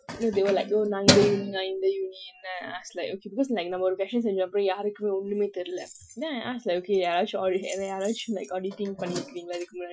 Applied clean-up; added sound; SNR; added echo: classical method Wiener filter.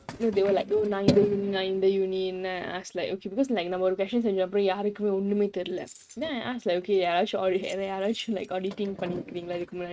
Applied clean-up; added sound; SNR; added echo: neural mask model RNNoise.